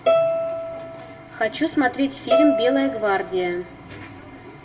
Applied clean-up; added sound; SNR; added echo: none; Bowed string instrument; 0 dB; reverberation time 0.6 s.